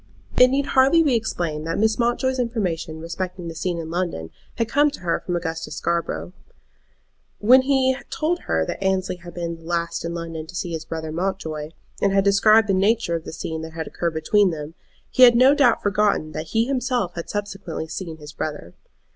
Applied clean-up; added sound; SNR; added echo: none; none; none; none.